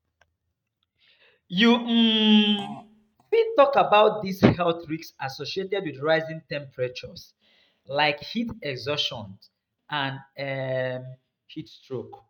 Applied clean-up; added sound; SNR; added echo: neural mask model RNNoise.